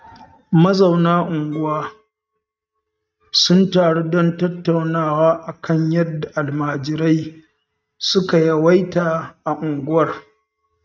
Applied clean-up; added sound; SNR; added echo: neural mask model RNNoise.